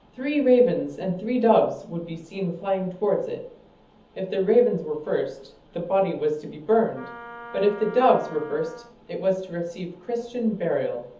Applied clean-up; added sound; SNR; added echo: none; Wind instrument, woodwind instrument; 18 dB; reverberation time 0.7 s.